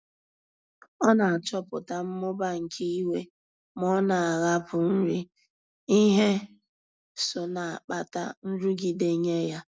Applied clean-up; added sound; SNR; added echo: none; none; none; none.